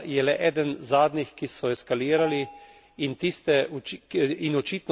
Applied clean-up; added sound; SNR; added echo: none; Bell; 13 dB; none.